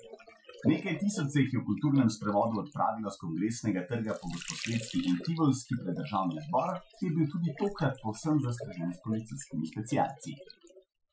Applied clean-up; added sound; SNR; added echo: classical method Wiener filter.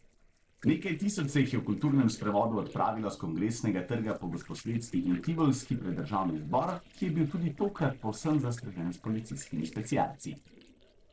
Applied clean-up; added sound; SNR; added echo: neural separator model SepFormer DNS4.